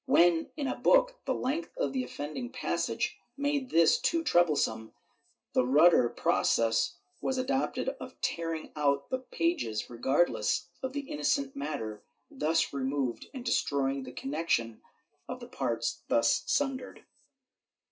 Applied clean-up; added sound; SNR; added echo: none; none; none; reverberation time 0.2 s.